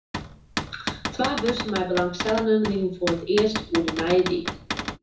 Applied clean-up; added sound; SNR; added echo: none; Cupboard open or close / Door; 6 dB; reverberation time 0.6 s.